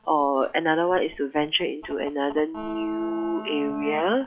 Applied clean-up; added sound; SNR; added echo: classical method log-MMSE.